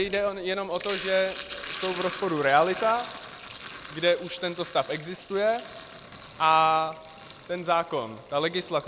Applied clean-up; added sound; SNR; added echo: none; Sink (filling or washing); 13 dB; none.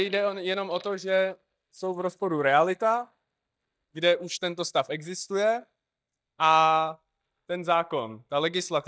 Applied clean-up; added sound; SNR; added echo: neural mask model DeepFilterNet 3.